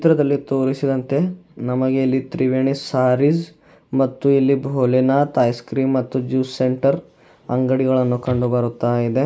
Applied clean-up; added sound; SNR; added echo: none; none; none; none.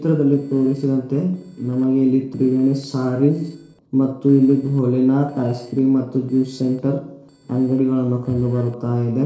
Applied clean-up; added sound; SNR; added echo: neural separator model SepFormer DNS4.